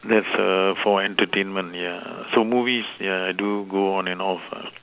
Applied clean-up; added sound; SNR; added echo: none; none; none; none.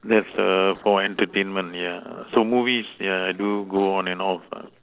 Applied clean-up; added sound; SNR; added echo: neural separator model SepFormer DNS4.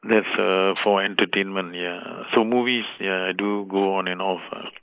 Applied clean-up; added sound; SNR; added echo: neural mask model Resemble Enhance denoiser.